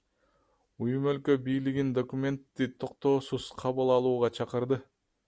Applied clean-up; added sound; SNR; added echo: none; none; none; none.